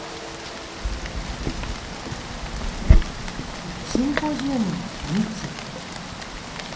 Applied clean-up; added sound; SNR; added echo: none; Rain; -5 dB; reverberation time 0.6 s.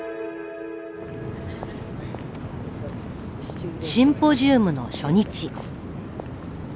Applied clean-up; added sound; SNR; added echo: none; none; none; none.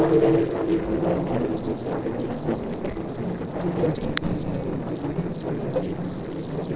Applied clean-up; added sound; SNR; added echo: neural separator model SepFormer DNS4.